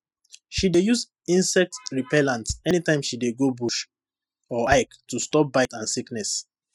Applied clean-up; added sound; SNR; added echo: classical method spectral subtraction.